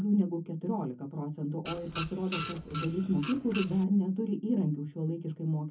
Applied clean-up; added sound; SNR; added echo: none; Printer; 10 dB; reverberation time 0.3 s.